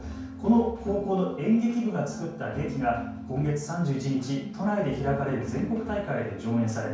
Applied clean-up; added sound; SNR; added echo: none; Marimba, xylophone; 15 dB; reverberation time 0.5 s.